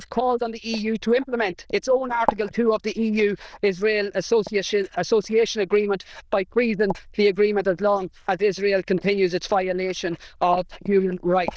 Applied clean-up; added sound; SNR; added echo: neural diffusion model UNIVERSE++.